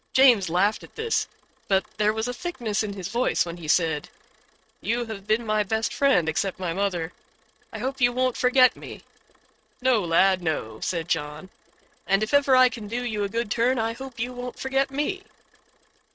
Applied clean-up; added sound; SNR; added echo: neural mask model RNNoise.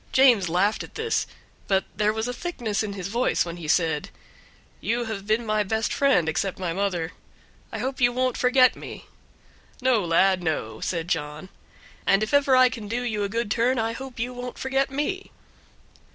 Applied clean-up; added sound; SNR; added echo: none; none; none; none.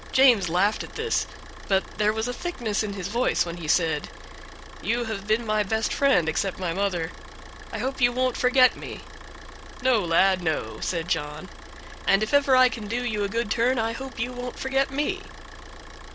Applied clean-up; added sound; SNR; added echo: none; Idling / Car; 14 dB; none.